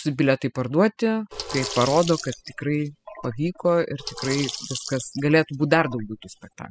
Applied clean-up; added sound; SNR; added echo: classical method spectral subtraction.